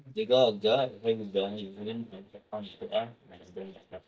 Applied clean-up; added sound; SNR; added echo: neural mask model DeepFilterNet 3.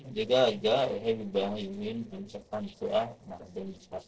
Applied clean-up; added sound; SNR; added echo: neural separator model SepFormer DNS4.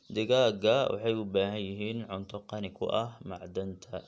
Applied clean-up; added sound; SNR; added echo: none; none; none; none.